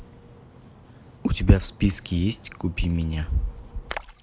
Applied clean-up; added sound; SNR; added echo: none; Splash, splatter; 19 dB; none.